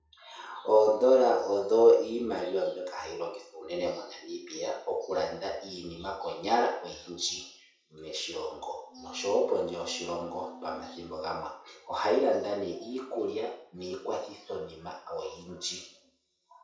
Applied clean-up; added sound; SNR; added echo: neural separator model SepFormer DNS4.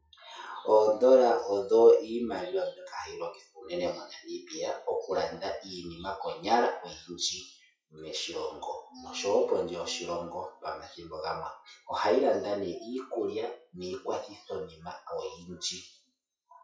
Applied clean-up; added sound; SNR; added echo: classical method WPE with log-MMSE.